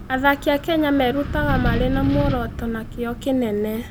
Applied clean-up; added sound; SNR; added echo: none; Wind; 5 dB; none.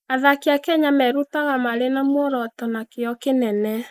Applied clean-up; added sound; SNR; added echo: neural mask model Resemble Enhance denoiser.